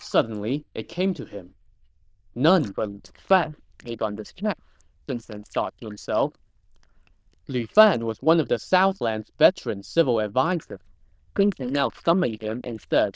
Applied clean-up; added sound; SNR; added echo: neural diffusion model UNIVERSE++.